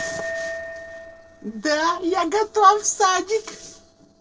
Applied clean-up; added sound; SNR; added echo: neural separator model SepFormer DNS4.